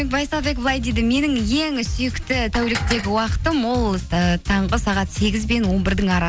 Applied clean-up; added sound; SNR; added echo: none; Dishes, pots, and pans; 10 dB; none.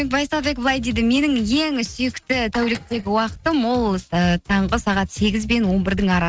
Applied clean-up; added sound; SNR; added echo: neural mask model RNNoise.